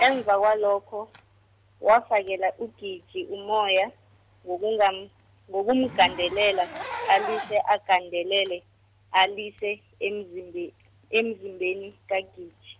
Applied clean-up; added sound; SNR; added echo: none; Zipper (clothing); 16 dB; none.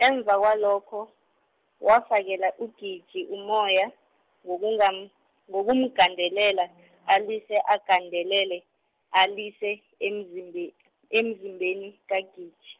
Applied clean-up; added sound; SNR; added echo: none; none; none; none.